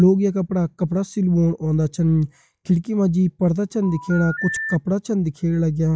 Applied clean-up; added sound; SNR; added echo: classical method log-MMSE.